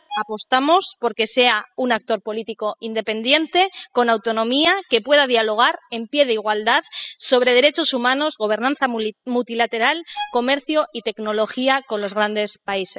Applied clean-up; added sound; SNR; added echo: classical method spectral subtraction.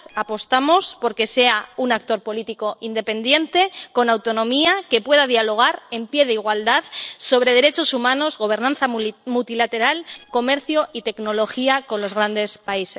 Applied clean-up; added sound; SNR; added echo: neural separator model SepFormer DNS4.